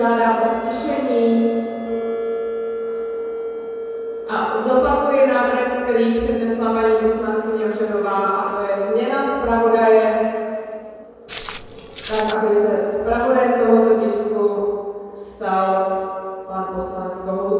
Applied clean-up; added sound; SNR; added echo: none; Walk, footsteps; 11 dB; reverberation time 2.2 s.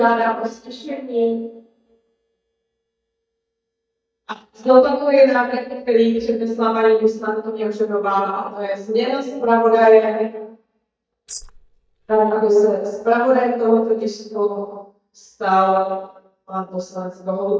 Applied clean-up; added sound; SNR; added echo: neural mask model DeepFilterNet 3.